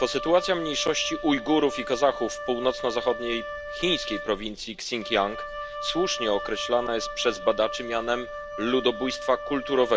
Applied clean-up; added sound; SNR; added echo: none; Wind instrument, woodwind instrument; 9 dB; none.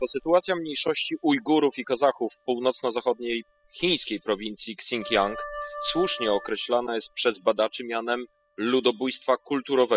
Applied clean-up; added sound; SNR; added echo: classical method spectral subtraction.